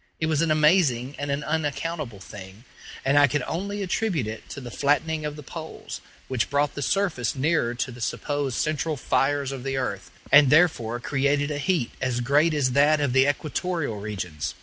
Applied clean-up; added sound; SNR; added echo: none; none; none; none.